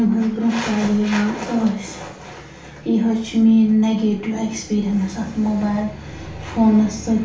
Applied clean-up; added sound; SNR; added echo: none; none; none; reverberation time 0.4 s.